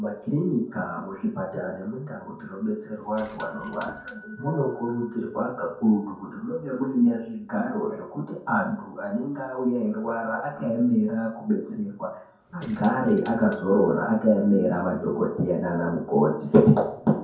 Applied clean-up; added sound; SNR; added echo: none; Doorbell; 11 dB; reverberation time 0.6 s.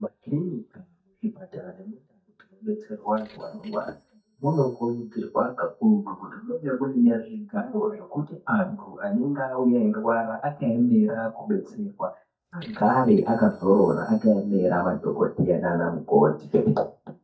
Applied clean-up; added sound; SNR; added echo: neural mask model DeepFilterNet 3.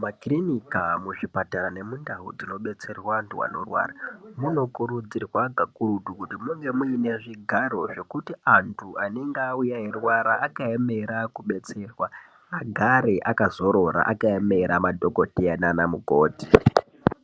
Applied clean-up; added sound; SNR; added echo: none; none; none; none.